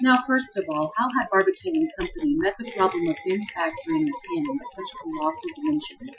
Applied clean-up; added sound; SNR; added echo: classical method Wiener filter.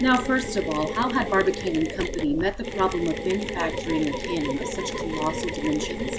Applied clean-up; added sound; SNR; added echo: none; Mechanisms; 5 dB; none.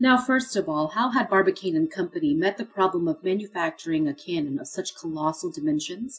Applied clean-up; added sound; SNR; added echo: none; none; none; none.